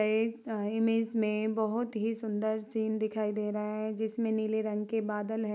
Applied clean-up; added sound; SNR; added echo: none; none; none; none.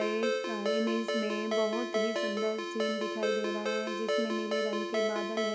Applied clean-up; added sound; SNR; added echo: none; Ringtone; -3 dB; none.